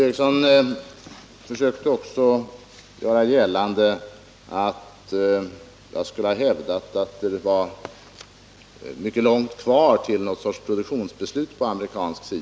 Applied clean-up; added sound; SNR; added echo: none; none; none; none.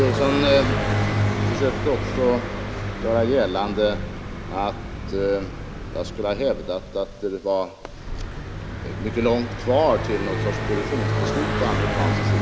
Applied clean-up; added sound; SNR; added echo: none; Car passing by; 1 dB; none.